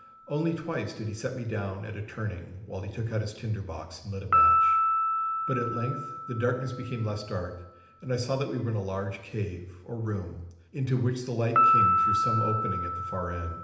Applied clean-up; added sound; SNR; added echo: none; Piano; -2 dB; reverberation time 0.8 s.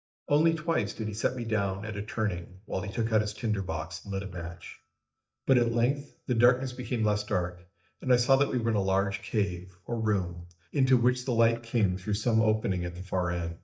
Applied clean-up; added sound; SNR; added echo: neural mask model DeepFilterNet 3.